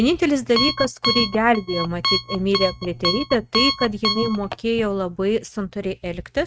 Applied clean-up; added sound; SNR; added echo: neural mask model RNNoise.